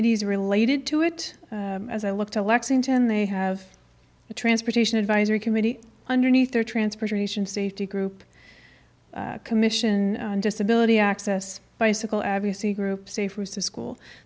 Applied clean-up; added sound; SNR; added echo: none; none; none; none.